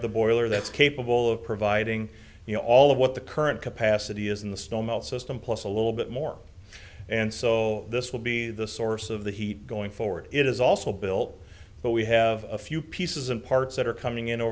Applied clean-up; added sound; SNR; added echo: none; none; none; none.